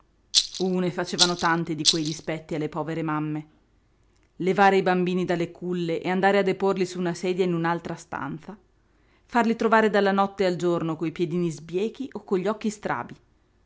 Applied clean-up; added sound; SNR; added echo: none; Rattle; 0 dB; none.